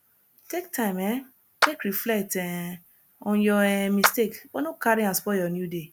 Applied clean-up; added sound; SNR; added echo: none; Clapping; 4 dB; none.